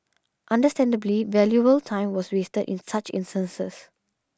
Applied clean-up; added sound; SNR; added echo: none; none; none; none.